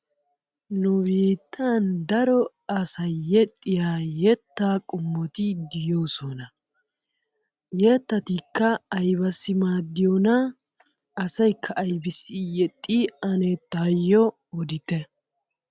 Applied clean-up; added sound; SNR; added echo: none; none; none; none.